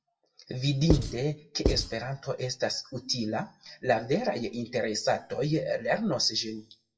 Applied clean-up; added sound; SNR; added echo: classical method WPE with log-MMSE.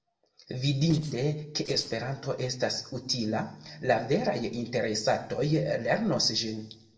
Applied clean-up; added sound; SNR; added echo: neural separator model SepFormer DNS4.